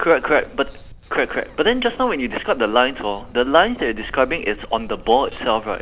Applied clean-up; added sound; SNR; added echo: none; Bird; 17 dB; none.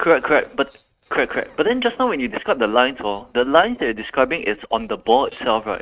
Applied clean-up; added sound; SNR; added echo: neural mask model RNNoise.